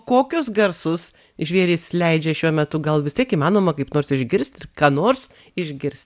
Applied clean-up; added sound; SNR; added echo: none; none; none; none.